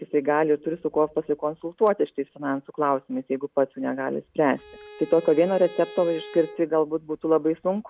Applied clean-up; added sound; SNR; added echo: none; Bowed string instrument; 18 dB; none.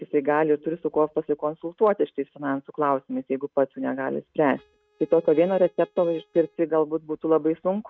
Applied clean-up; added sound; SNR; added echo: neural mask model RNNoise.